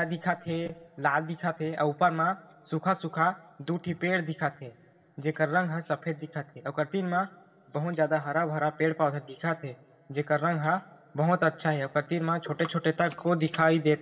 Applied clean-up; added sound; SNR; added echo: none; none; none; reverberation time 2.7 s.